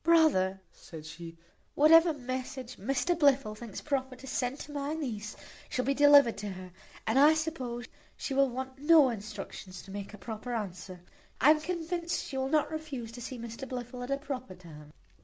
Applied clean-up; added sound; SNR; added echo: none; none; none; none.